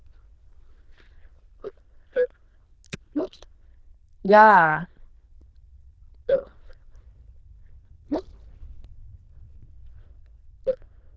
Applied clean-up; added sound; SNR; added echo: neural diffusion model UNIVERSE++.